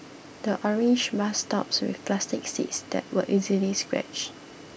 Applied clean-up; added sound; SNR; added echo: none; none; none; none.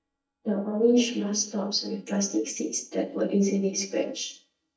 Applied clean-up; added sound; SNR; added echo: neural mask model DeepFilterNet 3.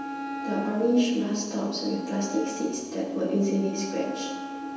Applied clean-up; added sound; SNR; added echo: none; Wind instrument, woodwind instrument; 9 dB; reverberation time 1.1 s.